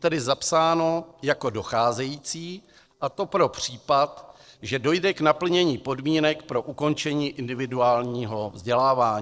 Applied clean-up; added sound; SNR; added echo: neural separator model SepFormer DNS4.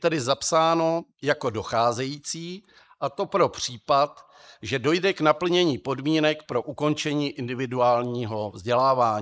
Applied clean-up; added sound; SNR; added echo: neural mask model Resemble Enhance denoiser.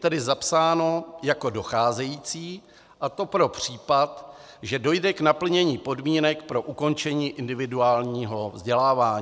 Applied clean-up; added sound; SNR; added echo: none; none; none; none.